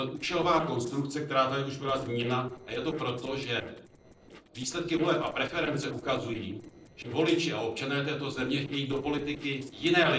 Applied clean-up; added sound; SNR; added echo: neural separator model SepFormer DNS4.